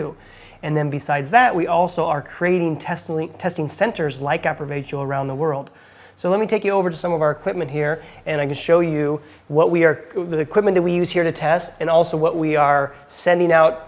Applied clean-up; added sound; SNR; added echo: none; none; none; none.